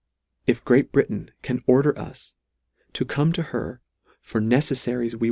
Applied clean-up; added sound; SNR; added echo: none; none; none; none.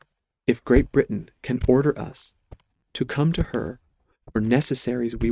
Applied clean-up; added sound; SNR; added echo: neural mask model RNNoise.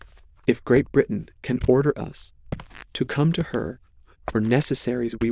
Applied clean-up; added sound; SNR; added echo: neural diffusion model UNIVERSE++.